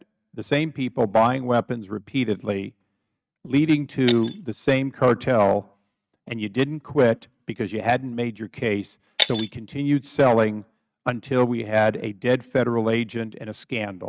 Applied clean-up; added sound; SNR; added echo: neural mask model RNNoise.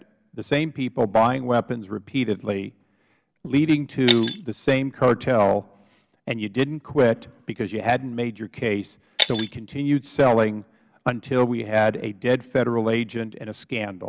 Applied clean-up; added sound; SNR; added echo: none; Shatter; 10 dB; none.